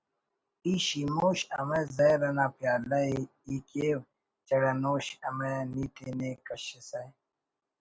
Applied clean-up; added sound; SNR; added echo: none; none; none; none.